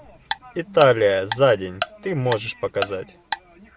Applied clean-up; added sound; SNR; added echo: none; Tick-tock; 11 dB; none.